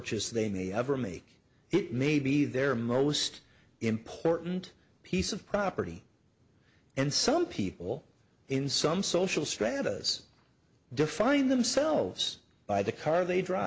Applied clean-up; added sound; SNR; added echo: none; none; none; none.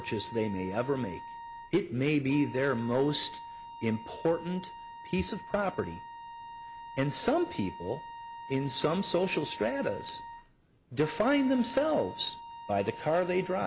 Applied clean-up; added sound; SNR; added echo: none; Wind instrument, woodwind instrument; 13 dB; none.